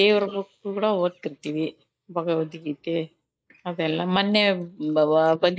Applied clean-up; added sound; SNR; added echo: neural mask model Resemble Enhance denoiser.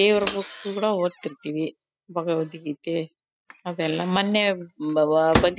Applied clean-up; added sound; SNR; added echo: classical method spectral subtraction.